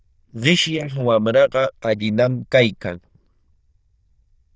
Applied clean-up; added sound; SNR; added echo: neural diffusion model UNIVERSE++.